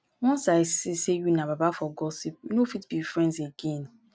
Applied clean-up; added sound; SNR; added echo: none; none; none; none.